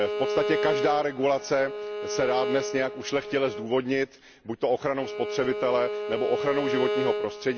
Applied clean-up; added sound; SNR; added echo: none; Bowed string instrument; 4 dB; none.